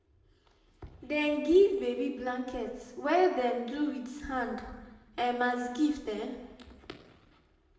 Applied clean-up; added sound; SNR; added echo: none; none; none; reverberation time 1.1 s.